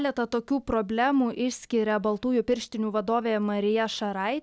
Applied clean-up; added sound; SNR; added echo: none; none; none; none.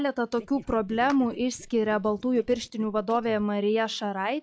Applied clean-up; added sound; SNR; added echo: classical method log-MMSE.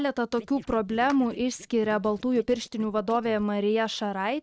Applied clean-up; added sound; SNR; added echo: neural mask model RNNoise.